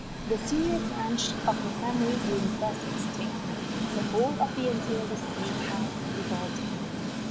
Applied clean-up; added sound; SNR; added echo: none; Train; 0 dB; none.